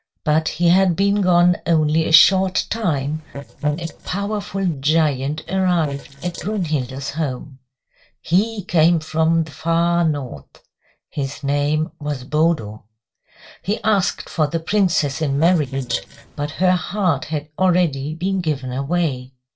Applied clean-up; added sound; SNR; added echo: neural separator model SepFormer DNS4.